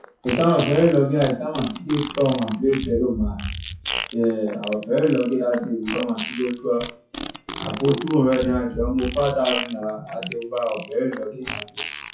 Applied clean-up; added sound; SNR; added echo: classical method WPE with log-MMSE.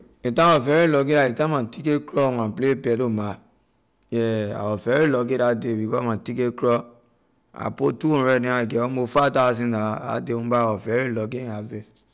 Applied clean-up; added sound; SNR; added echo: none; none; none; none.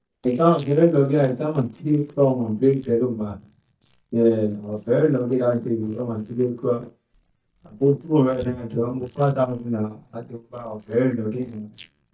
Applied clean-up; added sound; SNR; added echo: neural mask model DeepFilterNet 3.